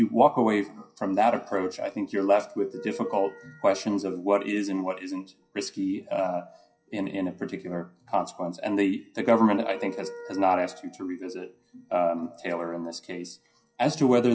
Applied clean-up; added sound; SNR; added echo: classical method WPE with log-MMSE.